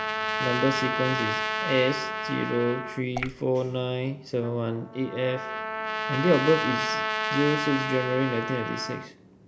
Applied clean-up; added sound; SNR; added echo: none; Trumpet + Drip / Water; 3 dB; none.